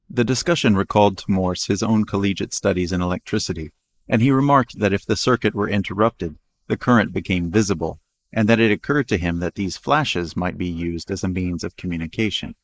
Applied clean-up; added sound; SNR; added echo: neural mask model Resemble Enhance denoiser.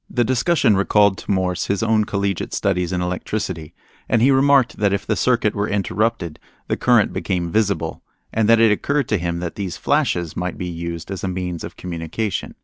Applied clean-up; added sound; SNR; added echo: none; none; none; none.